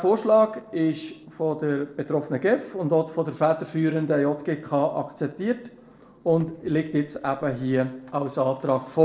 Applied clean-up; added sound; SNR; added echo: neural separator model SepFormer DNS4.